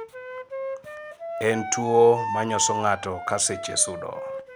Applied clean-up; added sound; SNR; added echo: none; Wind instrument, woodwind instrument; 7 dB; none.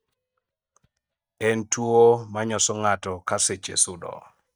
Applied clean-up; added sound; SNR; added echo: neural mask model DeepFilterNet 3.